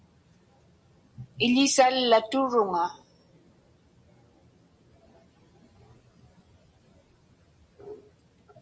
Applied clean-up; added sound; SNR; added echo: none; none; none; none.